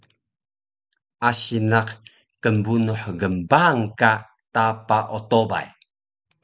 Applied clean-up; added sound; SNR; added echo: none; none; none; none.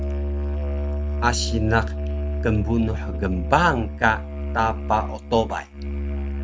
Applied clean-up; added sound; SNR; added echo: neural mask model RNNoise.